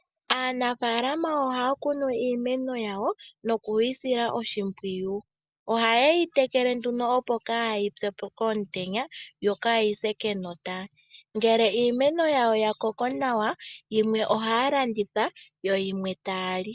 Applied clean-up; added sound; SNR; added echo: none; none; none; none.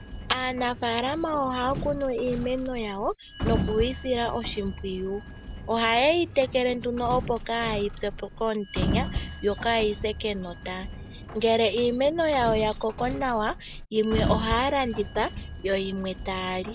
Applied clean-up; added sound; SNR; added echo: none; Sliding door + Coin (dropping); 7 dB; none.